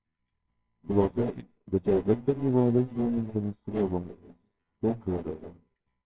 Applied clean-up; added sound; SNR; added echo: neural separator model SepFormer WHAMR!.